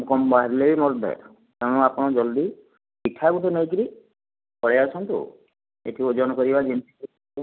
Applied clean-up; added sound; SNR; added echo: none; none; none; none.